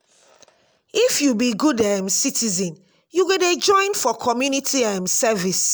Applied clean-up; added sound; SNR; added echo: none; none; none; none.